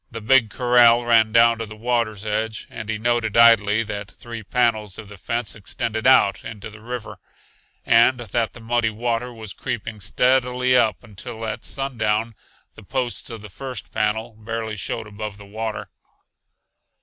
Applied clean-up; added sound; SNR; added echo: none; none; none; none.